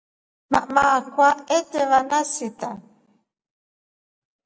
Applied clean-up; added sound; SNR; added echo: none; none; none; none.